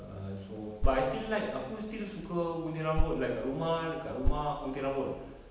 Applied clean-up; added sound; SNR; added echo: none; Thump, thud; -1 dB; none.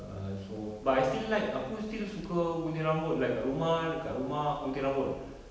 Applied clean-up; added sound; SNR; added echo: none; none; none; none.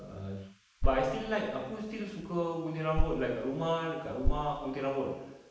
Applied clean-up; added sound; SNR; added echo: neural mask model Resemble Enhance denoiser.